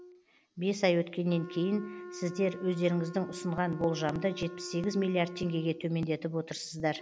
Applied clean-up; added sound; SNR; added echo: none; Wind instrument, woodwind instrument; 14 dB; none.